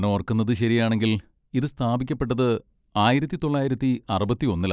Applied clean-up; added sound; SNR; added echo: none; none; none; none.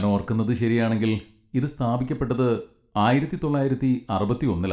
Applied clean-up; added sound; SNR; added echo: none; none; none; reverberation time 0.4 s.